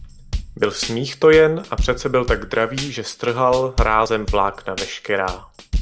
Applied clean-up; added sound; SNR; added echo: none; Tambourine / Drum / Drum kit; 8 dB; none.